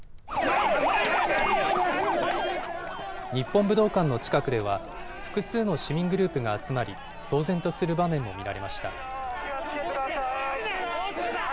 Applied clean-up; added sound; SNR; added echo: none; Bicycle; 15 dB; none.